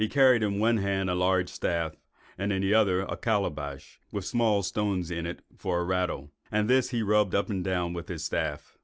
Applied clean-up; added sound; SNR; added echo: none; none; none; none.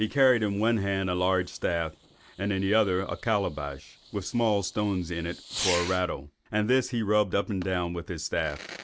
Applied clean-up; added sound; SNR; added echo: none; Fireworks; 15 dB; none.